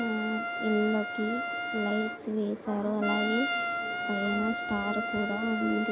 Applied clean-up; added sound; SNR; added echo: none; Trumpet; 3 dB; none.